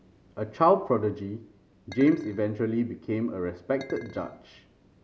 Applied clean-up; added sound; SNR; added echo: none; Chink, clink; 19 dB; none.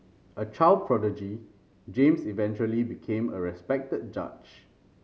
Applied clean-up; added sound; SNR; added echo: none; none; none; none.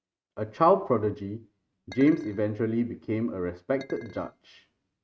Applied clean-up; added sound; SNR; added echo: neural mask model RNNoise.